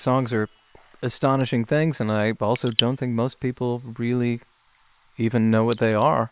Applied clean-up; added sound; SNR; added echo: neural separator model SepFormer WHAM!.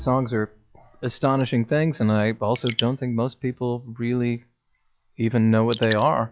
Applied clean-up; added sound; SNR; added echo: classical method log-MMSE.